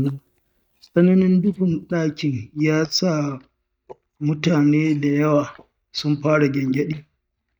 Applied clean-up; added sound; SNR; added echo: neural mask model DeepFilterNet 3.